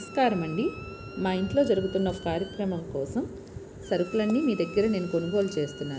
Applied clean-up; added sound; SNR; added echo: none; Squeak; 19 dB; none.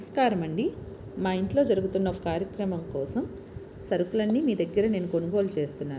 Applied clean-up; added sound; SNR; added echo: none; none; none; none.